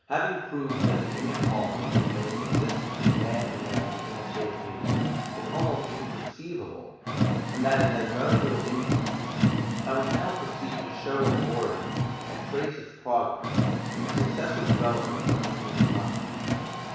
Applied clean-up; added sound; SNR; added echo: none; Car; -4 dB; reverberation time 1.1 s.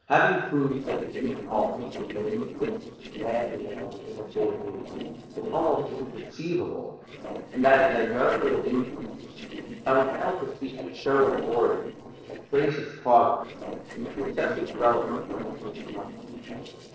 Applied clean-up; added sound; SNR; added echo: neural separator model SepFormer DNS4.